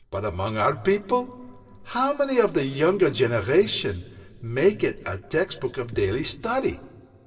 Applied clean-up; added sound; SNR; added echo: neural separator model SepFormer DNS4.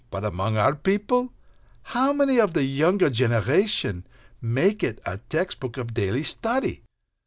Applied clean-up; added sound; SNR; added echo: none; none; none; none.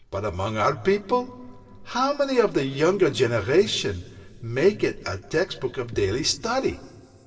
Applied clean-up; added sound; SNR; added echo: none; Bass drum; 17 dB; reverberation time 2.9 s.